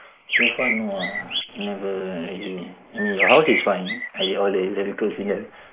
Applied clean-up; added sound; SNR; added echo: neural mask model Resemble Enhance denoiser.